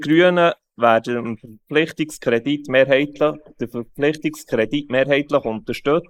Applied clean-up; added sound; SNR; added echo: neural mask model Resemble Enhance denoiser.